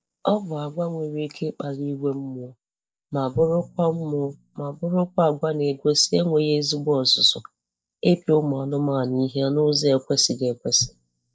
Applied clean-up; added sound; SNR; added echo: neural mask model DeepFilterNet 3.